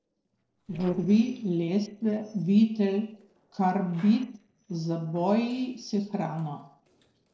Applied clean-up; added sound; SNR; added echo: neural separator model SepFormer DNS4.